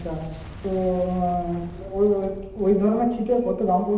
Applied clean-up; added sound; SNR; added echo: none; Boom; 16 dB; reverberation time 0.8 s.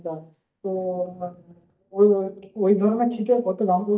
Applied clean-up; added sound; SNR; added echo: neural mask model DeepFilterNet 3.